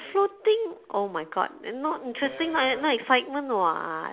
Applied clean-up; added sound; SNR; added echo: none; none; none; none.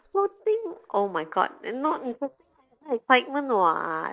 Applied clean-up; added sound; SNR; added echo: neural mask model DeepFilterNet 3.